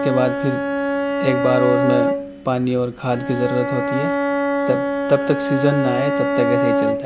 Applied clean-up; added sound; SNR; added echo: none; Bowed string instrument; -1 dB; none.